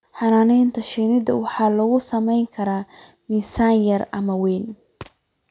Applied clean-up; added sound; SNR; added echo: none; none; none; none.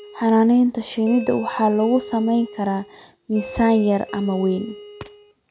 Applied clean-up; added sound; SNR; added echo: none; Doorbell; 17 dB; none.